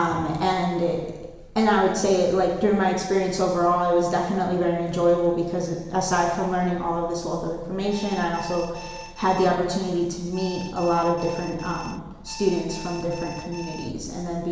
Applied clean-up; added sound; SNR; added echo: none; Alarm; 16 dB; reverberation time 1.1 s.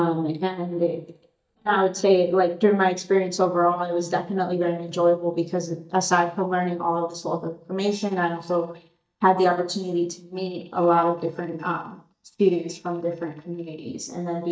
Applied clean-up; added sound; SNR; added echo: neural mask model DeepFilterNet 3.